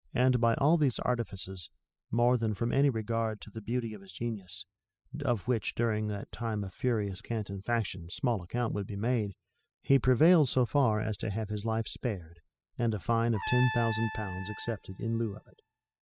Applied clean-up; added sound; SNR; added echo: classical method spectral subtraction.